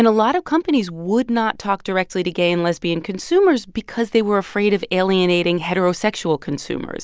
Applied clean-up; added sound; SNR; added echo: none; none; none; none.